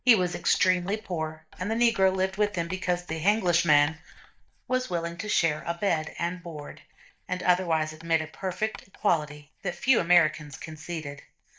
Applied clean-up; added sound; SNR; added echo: neural mask model DeepFilterNet 3.